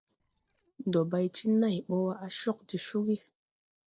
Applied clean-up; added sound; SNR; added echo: neural separator model SepFormer DNS4.